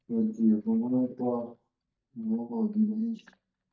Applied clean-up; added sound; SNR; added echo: neural mask model DeepFilterNet 3.